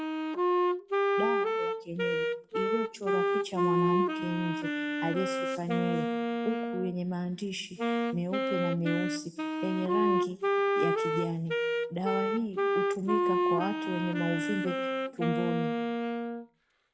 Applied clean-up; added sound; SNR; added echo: none; Wind instrument, woodwind instrument; -5 dB; reverberation time 1.2 s.